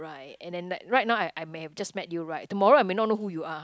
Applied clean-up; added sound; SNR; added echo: none; none; none; none.